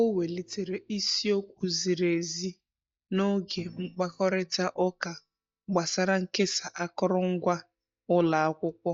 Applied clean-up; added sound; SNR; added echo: neural mask model DeepFilterNet 3.